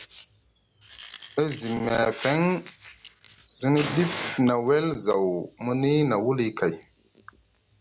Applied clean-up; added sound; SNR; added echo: none; Fire; 16 dB; none.